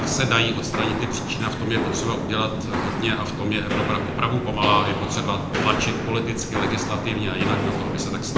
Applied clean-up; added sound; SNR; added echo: none; Walk, footsteps; 1 dB; reverberation time 0.8 s.